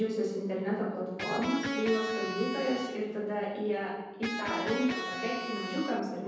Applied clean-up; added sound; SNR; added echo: none; Electric guitar; 5 dB; reverberation time 1.1 s.